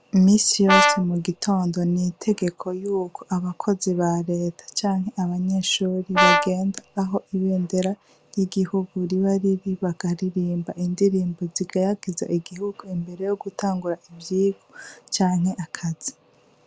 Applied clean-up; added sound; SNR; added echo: none; Brass instrument; -2 dB; none.